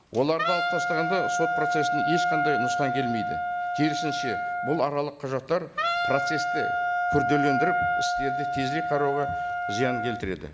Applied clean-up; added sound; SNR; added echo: none; Wind instrument, woodwind instrument; -2 dB; none.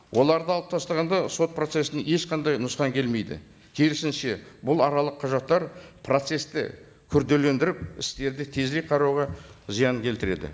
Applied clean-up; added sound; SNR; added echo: none; none; none; none.